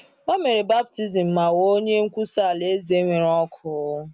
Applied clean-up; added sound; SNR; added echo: none; none; none; none.